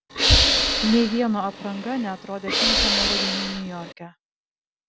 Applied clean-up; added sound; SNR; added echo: none; Hiss / Breathing; -5 dB; none.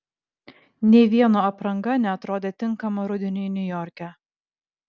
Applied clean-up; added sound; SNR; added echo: none; none; none; none.